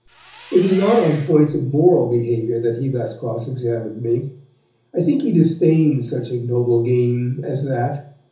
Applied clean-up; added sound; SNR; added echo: none; Engine; 18 dB; reverberation time 0.7 s.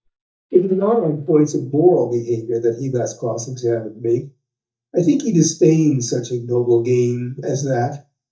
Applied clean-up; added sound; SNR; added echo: neural mask model DeepFilterNet 3.